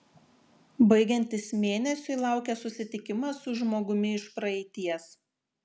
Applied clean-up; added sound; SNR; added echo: none; none; none; none.